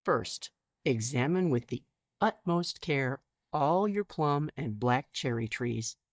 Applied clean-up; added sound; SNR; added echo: neural mask model DeepFilterNet 3.